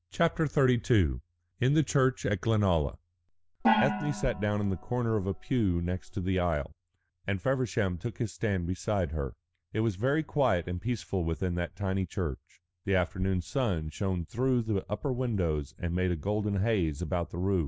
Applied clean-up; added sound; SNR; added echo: none; Gong; 4 dB; none.